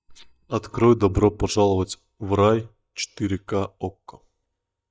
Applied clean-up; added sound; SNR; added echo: neural mask model DeepFilterNet 3.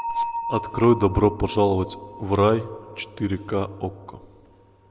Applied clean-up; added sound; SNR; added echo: none; Bell; 11 dB; none.